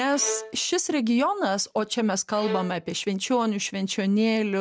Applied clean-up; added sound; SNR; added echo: none; Bowed string instrument; 15 dB; none.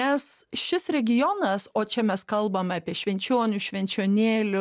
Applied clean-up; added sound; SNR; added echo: none; none; none; none.